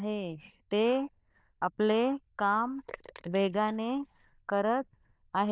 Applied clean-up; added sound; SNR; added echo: neural diffusion model UNIVERSE++.